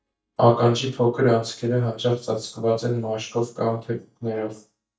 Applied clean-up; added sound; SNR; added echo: neural mask model DeepFilterNet 3.